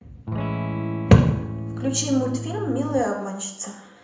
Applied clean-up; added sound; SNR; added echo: none; Electric guitar / Strum; 6 dB; reverberation time 0.7 s.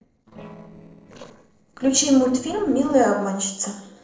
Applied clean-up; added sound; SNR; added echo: neural separator model SepFormer DNS4.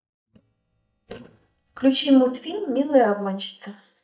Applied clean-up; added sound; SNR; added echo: neural mask model DeepFilterNet 3.